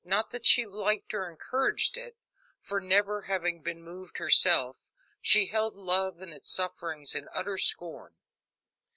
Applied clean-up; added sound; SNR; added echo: none; none; none; none.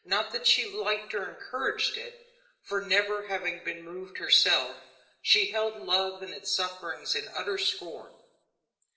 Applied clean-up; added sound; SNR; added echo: none; none; none; reverberation time 0.8 s.